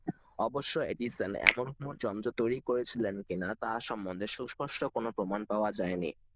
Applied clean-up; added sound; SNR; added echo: neural diffusion model UNIVERSE++.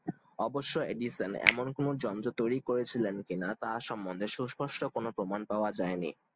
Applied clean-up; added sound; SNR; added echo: none; Finger snapping; 2 dB; none.